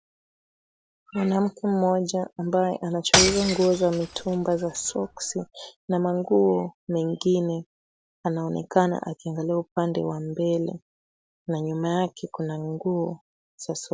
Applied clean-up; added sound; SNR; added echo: none; Shatter / Crushing; 1 dB; none.